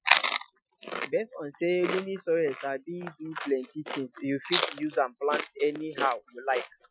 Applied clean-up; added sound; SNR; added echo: classical method Wiener filter.